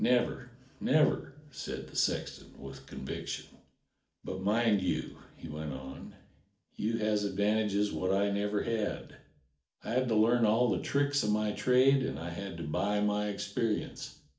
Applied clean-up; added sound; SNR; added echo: none; none; none; reverberation time 0.4 s.